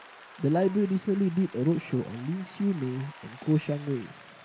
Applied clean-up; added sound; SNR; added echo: none; Applause; 20 dB; none.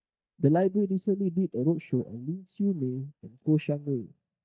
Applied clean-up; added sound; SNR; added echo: neural mask model DeepFilterNet 3.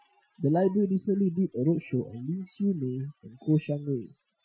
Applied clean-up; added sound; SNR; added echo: classical method Wiener filter.